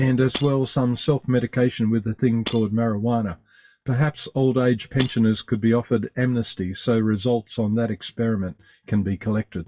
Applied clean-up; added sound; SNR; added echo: classical method WPE with log-MMSE.